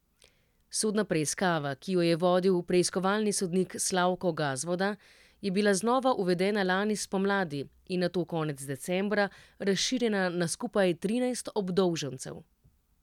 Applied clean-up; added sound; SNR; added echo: none; none; none; none.